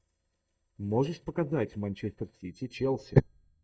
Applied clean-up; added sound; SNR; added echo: neural mask model DeepFilterNet 3.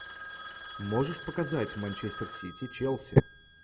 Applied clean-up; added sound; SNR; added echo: none; Telephone; 7 dB; none.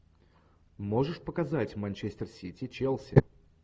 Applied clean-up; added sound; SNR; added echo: none; none; none; none.